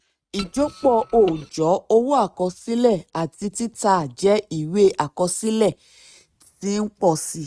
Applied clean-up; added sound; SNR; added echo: neural mask model RNNoise.